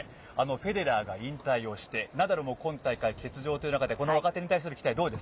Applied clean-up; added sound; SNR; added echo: none; none; none; none.